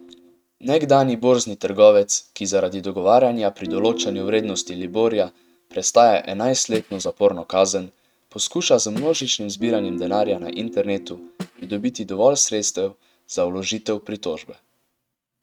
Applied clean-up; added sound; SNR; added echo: neural mask model RNNoise.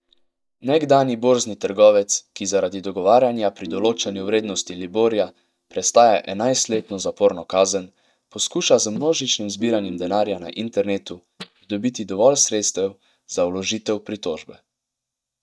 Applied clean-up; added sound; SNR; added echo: neural mask model DeepFilterNet 3.